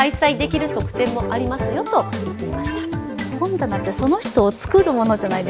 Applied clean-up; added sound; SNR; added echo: none; none; none; none.